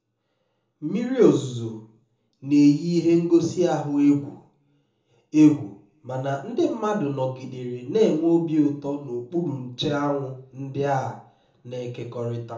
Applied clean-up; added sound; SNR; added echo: none; none; none; reverberation time 1.0 s.